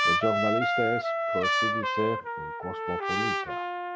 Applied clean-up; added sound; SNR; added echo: none; Trumpet; -5 dB; none.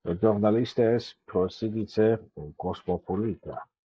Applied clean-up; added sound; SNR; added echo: neural mask model Resemble Enhance denoiser.